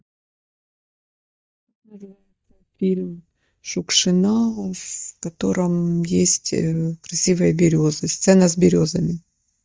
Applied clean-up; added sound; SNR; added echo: neural mask model DeepFilterNet 3.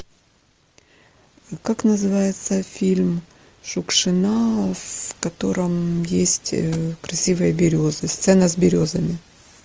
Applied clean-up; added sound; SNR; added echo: none; Thump, thud; 19 dB; none.